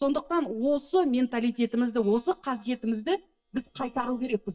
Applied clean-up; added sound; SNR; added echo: neural mask model DeepFilterNet 3.